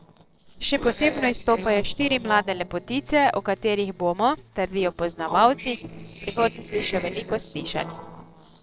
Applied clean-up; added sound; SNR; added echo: neural separator model SepFormer DNS4.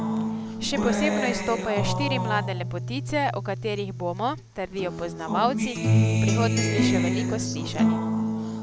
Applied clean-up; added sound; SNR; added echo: none; Acoustic guitar; -4 dB; none.